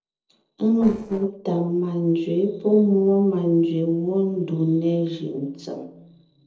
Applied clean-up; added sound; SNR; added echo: neural separator model SepFormer DNS4.